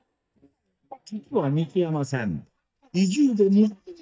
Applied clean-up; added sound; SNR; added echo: neural mask model DeepFilterNet 3.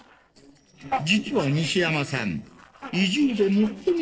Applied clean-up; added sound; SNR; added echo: neural separator model SepFormer DNS4.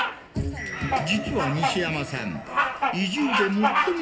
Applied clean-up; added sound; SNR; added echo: none; Bird vocalization, bird call, bird song; 1 dB; reverberation time 1.3 s.